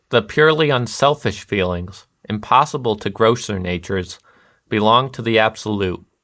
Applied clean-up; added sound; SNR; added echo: neural mask model Resemble Enhance denoiser.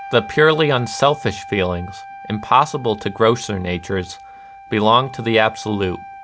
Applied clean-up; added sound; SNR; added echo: none; Wind instrument, woodwind instrument; 16 dB; none.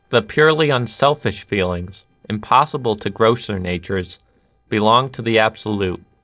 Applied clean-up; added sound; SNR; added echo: neural separator model SepFormer DNS4.